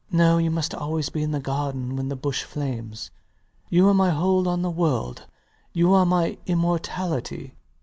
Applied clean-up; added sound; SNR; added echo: none; none; none; none.